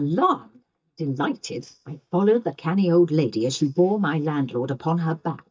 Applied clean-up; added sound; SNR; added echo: neural mask model DeepFilterNet 3.